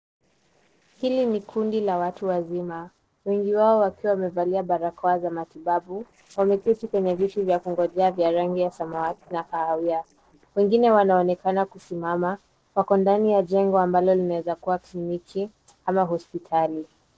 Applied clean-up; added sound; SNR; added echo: neural separator model SepFormer DNS4.